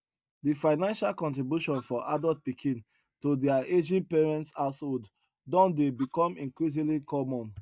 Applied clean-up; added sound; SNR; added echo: neural mask model DeepFilterNet 3.